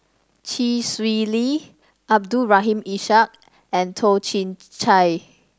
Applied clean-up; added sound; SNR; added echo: none; none; none; none.